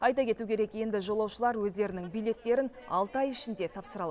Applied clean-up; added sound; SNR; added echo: none; none; none; none.